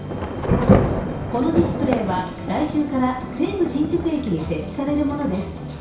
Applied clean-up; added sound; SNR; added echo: none; Thunder / Rain; 1 dB; reverberation time 0.6 s.